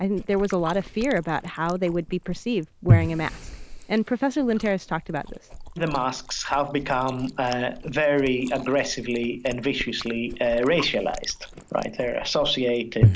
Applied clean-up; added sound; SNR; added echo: none; Chewing, mastication; 5 dB; none.